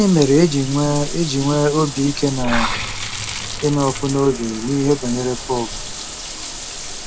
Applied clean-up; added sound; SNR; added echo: none; Bathtub (filling or washing) / Water; 7 dB; none.